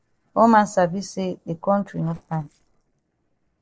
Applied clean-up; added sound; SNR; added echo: neural separator model SepFormer DNS4.